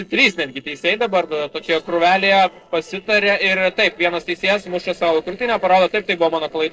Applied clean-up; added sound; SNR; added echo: neural separator model SepFormer DNS4.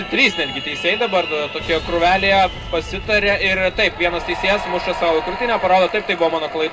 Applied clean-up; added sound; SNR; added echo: none; Boom; 17 dB; reverberation time 0.2 s.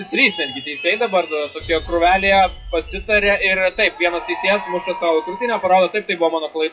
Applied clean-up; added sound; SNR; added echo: classical method WPE with log-MMSE.